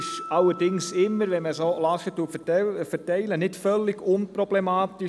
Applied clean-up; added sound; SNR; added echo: none; Piano; 19 dB; none.